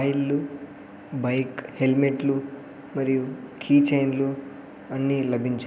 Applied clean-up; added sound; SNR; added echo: none; none; none; none.